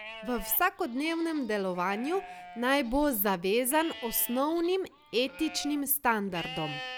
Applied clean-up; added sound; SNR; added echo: none; Livestock, farm animals, working animals; 15 dB; none.